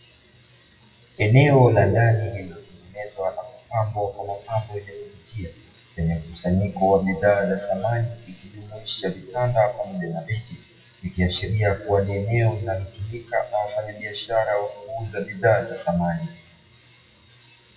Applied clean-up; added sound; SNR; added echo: classical method WPE with log-MMSE.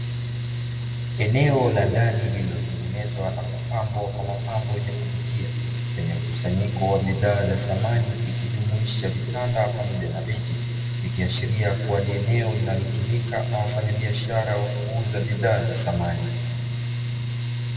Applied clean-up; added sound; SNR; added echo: none; Mechanical fan; 1 dB; reverberation time 2.0 s.